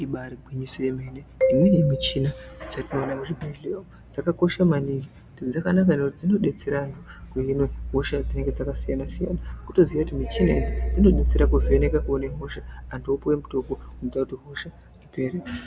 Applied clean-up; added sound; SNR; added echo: none; Marimba, xylophone; 4 dB; none.